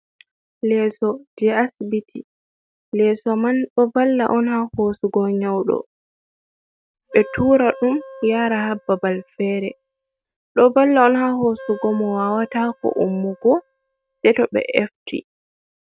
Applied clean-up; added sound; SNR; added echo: neural mask model RNNoise.